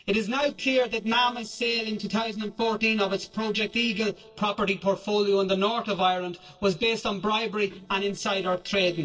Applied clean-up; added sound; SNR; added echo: neural separator model SepFormer DNS4.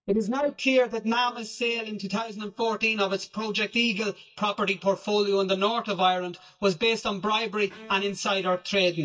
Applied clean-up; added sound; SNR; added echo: neural mask model DeepFilterNet 3.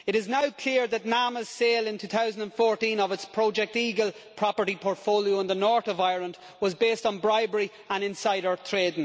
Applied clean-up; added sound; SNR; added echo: none; none; none; none.